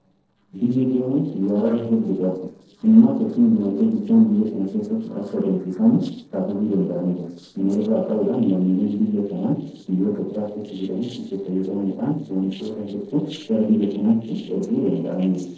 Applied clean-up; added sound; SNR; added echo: neural separator model SepFormer DNS4.